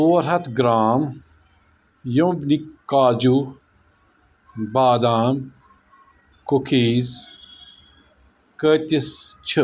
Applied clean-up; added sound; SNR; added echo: none; none; none; none.